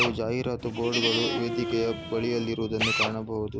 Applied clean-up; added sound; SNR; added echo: none; Drill + Livestock, farm animals, working animals; 3 dB; none.